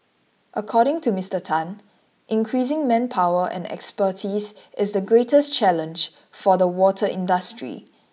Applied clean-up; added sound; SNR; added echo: none; none; none; none.